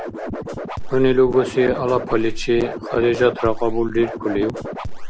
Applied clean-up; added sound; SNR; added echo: none; Scratching (performance technique); 6 dB; none.